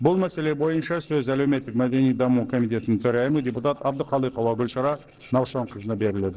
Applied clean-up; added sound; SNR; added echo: neural separator model SepFormer DNS4.